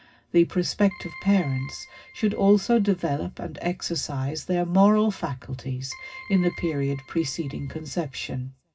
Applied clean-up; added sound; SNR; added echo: none; Keyboard (musical); 19 dB; reverberation time 0.4 s.